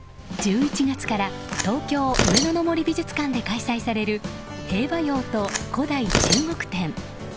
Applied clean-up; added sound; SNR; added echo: none; Tearing; 5 dB; none.